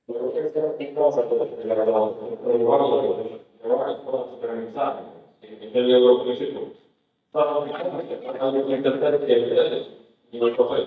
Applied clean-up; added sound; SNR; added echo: neural mask model DeepFilterNet 3.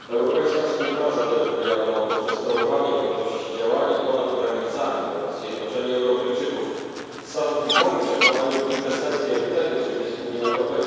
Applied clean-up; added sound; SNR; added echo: none; Fowl; 8 dB; reverberation time 2.2 s.